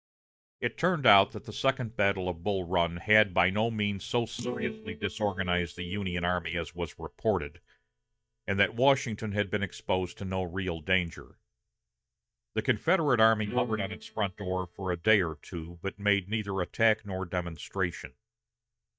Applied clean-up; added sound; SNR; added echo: neural mask model DeepFilterNet 3.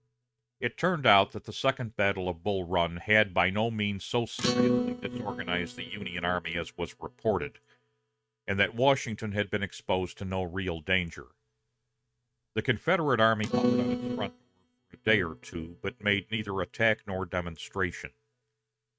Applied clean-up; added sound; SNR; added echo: neural mask model RNNoise.